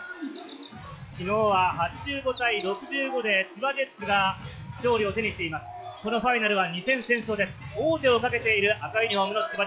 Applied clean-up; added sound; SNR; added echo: classical method log-MMSE.